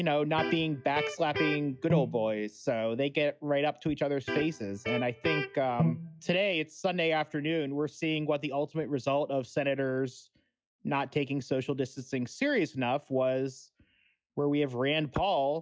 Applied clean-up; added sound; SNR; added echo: classical method log-MMSE.